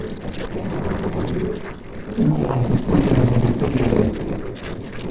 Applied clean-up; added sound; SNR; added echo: neural separator model SepFormer DNS4.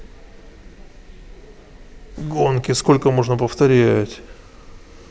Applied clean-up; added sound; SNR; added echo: none; none; none; none.